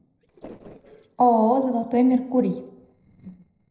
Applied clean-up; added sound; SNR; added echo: neural separator model SepFormer DNS4.